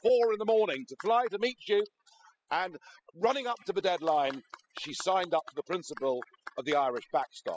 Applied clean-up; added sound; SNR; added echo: classical method spectral subtraction.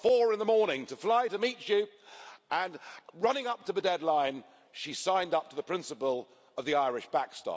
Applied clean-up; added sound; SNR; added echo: none; none; none; none.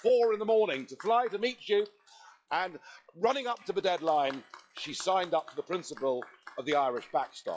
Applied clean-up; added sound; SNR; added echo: classical method log-MMSE.